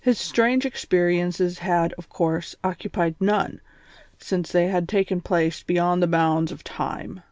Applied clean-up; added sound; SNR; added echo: none; none; none; none.